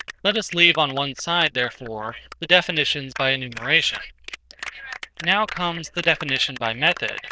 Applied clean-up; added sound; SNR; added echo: neural diffusion model UNIVERSE++.